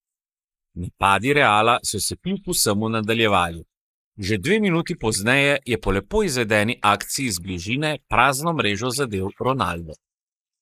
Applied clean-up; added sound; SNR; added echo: neural mask model Resemble Enhance denoiser.